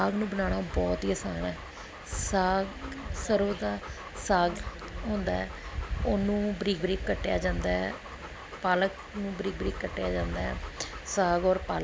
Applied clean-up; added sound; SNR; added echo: none; Dog; 18 dB; none.